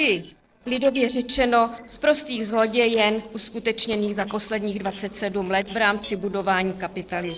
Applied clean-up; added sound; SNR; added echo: neural separator model SepFormer DNS4.